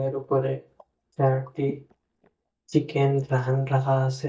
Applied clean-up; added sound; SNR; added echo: neural mask model DeepFilterNet 3.